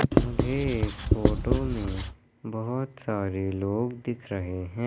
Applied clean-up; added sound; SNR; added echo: none; Writing; -4 dB; none.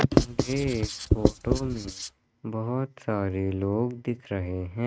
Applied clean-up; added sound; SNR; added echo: neural mask model RNNoise.